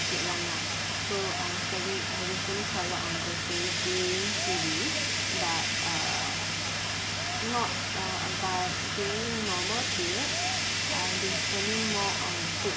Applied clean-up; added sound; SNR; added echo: none; Fire; -5 dB; none.